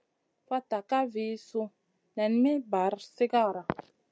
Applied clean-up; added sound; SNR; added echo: none; none; none; none.